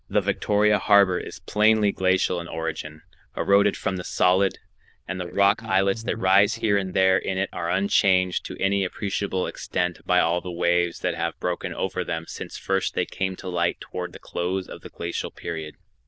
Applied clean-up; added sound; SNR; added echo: neural diffusion model UNIVERSE++.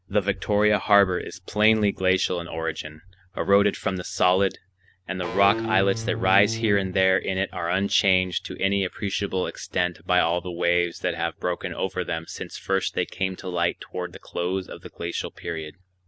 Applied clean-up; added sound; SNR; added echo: none; Electric guitar / Bass guitar; 6 dB; none.